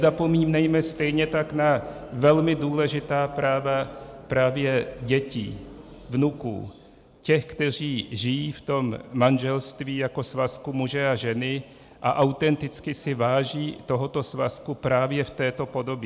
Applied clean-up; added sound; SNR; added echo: none; none; none; none.